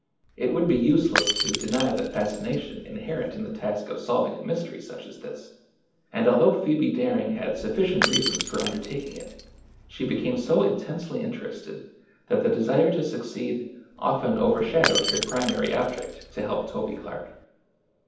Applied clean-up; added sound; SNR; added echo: none; Shatter / Crushing; 6 dB; reverberation time 0.8 s.